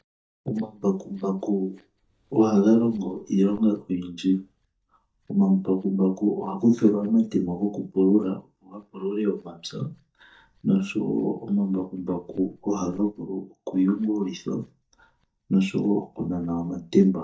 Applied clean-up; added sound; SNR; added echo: neural mask model DeepFilterNet 3.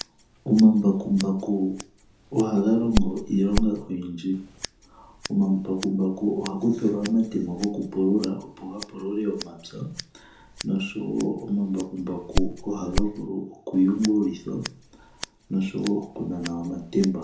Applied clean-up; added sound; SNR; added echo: none; Scissors; 8 dB; reverberation time 0.5 s.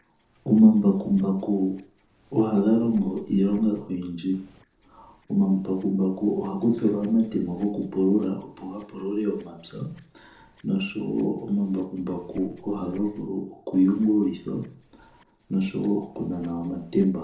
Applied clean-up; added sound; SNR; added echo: neural separator model SepFormer DNS4.